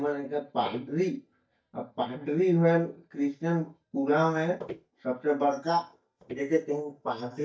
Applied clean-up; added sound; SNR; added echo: neural mask model DeepFilterNet 3.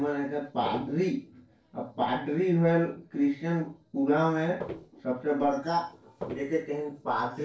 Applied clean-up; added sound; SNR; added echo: neural separator model SepFormer DNS4.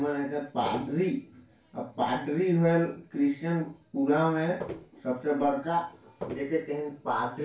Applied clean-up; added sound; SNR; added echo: none; Walk, footsteps; 8 dB; reverberation time 0.3 s.